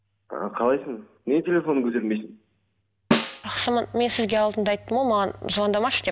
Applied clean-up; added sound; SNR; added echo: none; Snare drum; 4 dB; none.